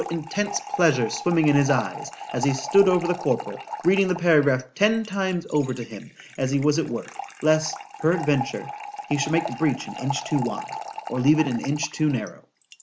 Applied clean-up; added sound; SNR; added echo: none; Fill (with liquid) / Trickle, dribble; 12 dB; none.